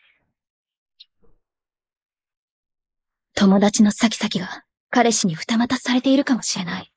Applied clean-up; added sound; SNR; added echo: neural mask model Resemble Enhance denoiser.